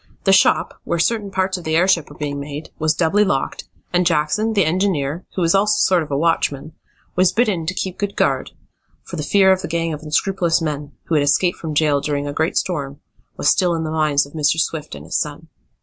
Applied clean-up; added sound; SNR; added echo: none; none; none; none.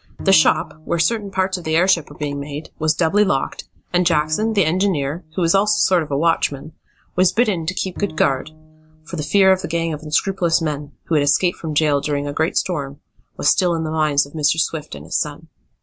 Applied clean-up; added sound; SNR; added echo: none; Bowed string instrument; 19 dB; none.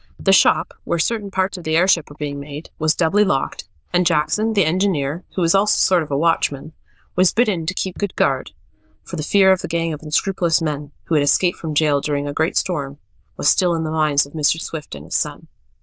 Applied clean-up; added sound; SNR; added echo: neural diffusion model UNIVERSE++.